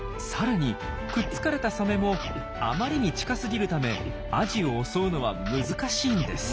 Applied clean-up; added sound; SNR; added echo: none; Wind instrument, woodwind instrument; 13 dB; none.